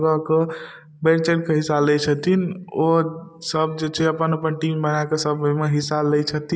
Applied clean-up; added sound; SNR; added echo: none; none; none; none.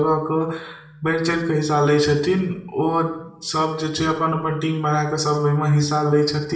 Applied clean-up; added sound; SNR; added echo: none; none; none; reverberation time 0.6 s.